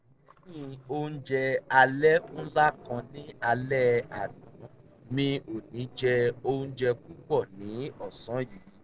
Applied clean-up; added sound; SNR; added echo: neural separator model SepFormer DNS4.